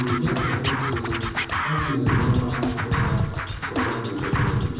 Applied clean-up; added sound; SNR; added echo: none; Scratching (performance technique); -3 dB; reverberation time 2.0 s.